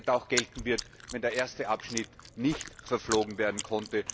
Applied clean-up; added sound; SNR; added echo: none; Chewing, mastication; 9 dB; none.